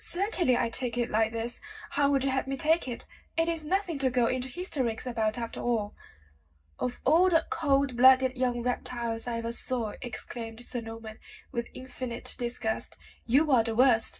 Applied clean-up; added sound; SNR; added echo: none; none; none; reverberation time 0.4 s.